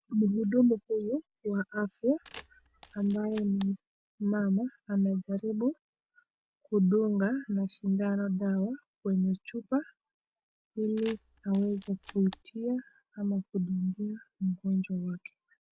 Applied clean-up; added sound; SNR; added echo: none; Camera; 18 dB; none.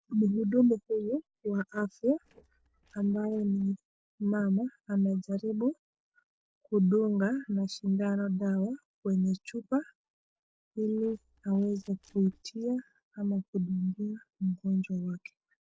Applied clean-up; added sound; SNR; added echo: neural separator model SepFormer DNS4.